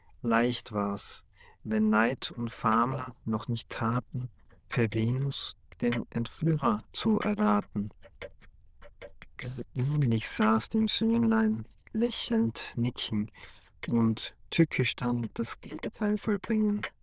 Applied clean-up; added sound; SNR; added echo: neural diffusion model UNIVERSE++.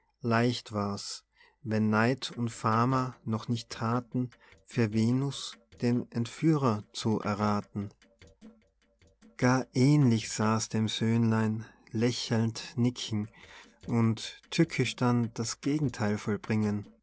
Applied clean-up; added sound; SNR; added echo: neural separator model SepFormer DNS4.